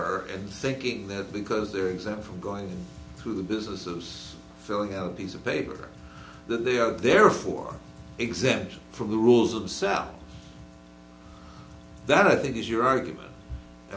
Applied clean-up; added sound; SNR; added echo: none; none; none; none.